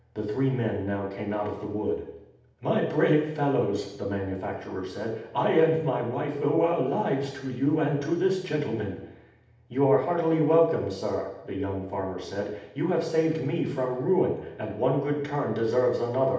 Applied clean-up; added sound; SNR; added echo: none; none; none; reverberation time 0.8 s.